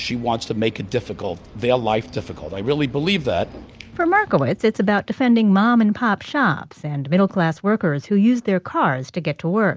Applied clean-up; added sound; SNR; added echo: none; none; none; none.